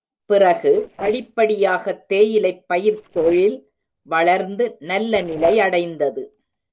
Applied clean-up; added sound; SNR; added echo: neural separator model SepFormer DNS4.